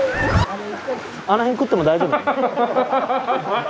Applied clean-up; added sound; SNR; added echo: none; Zipper (clothing); -2 dB; none.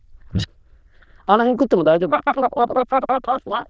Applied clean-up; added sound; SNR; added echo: neural diffusion model UNIVERSE++.